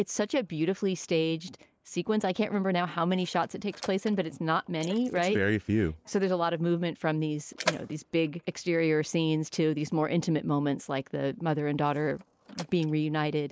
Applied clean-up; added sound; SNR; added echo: neural mask model Resemble Enhance denoiser.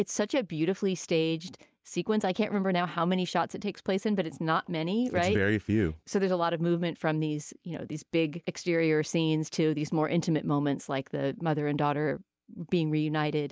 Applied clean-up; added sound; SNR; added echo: none; none; none; none.